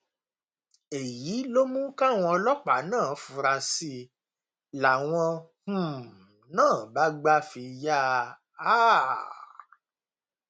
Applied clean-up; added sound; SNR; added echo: none; none; none; none.